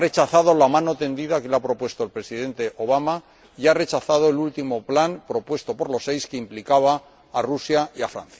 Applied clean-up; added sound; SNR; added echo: none; none; none; none.